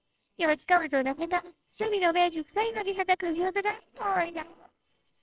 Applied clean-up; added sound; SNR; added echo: neural separator model SepFormer WHAMR!.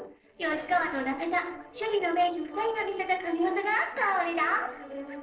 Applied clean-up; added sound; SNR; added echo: neural separator model SepFormer DNS4.